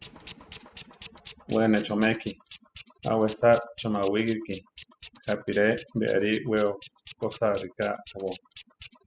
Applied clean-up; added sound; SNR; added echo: classical method spectral subtraction.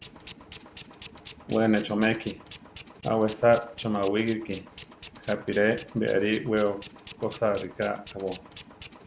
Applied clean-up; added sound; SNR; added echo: none; Tools; 18 dB; none.